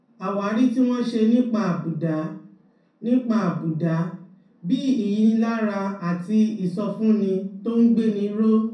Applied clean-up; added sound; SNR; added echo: none; none; none; reverberation time 0.5 s.